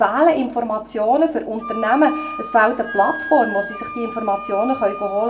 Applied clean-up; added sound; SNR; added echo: none; Wind instrument, woodwind instrument; 12 dB; reverberation time 0.2 s.